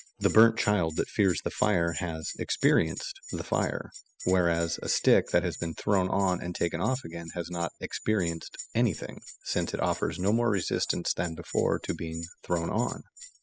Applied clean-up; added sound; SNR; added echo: classical method spectral subtraction.